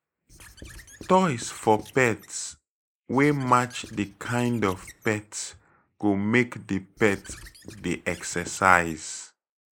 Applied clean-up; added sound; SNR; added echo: neural mask model Resemble Enhance denoiser.